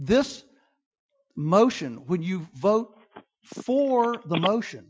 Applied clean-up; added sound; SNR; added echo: classical method Wiener filter.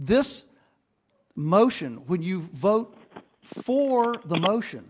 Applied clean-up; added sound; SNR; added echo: none; Telephone; 12 dB; none.